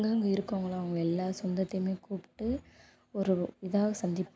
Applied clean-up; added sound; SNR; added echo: none; none; none; none.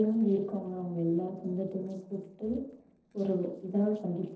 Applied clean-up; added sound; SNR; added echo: neural separator model SepFormer DNS4.